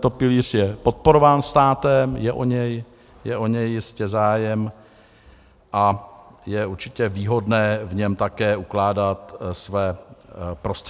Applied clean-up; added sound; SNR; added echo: none; none; none; none.